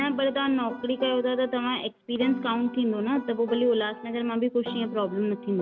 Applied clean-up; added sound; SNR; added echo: none; Piano; 13 dB; none.